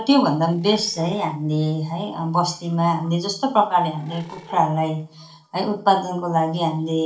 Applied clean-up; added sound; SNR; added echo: neural separator model SepFormer DNS4.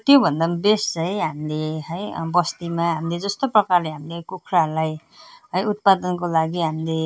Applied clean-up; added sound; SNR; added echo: none; none; none; none.